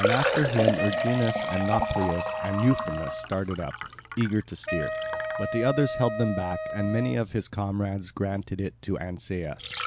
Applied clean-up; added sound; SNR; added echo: none; Wind instrument, woodwind instrument + Liquid; 3 dB; none.